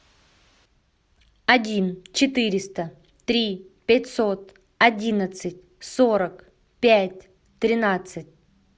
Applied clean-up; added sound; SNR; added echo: none; none; none; none.